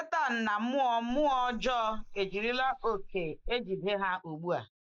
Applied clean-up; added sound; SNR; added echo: neural mask model Resemble Enhance denoiser.